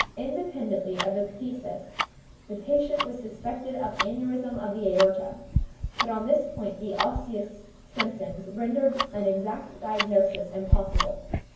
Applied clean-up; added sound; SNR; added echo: none; Tick-tock; 4 dB; reverberation time 0.9 s.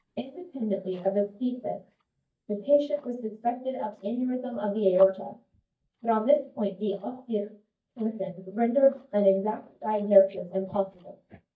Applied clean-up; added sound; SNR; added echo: neural mask model DeepFilterNet 3.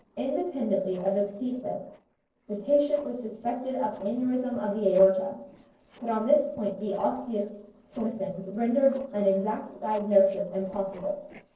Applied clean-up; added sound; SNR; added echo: neural separator model SepFormer DNS4.